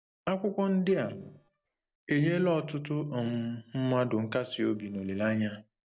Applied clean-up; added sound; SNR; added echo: neural separator model SepFormer DNS4.